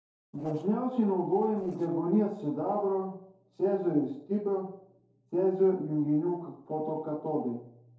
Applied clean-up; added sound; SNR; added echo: neural separator model SepFormer DNS4.